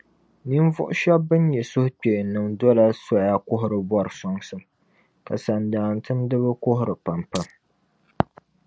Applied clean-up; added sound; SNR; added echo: none; Glass; 18 dB; none.